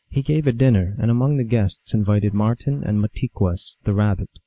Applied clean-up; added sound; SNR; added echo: neural mask model Resemble Enhance denoiser.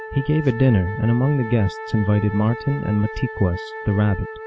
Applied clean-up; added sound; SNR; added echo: none; Wind instrument, woodwind instrument; 12 dB; none.